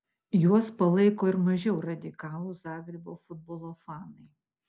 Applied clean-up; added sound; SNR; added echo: none; none; none; none.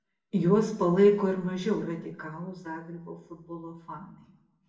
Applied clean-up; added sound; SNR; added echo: none; none; none; reverberation time 0.7 s.